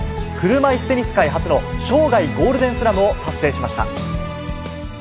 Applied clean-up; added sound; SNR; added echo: none; none; none; none.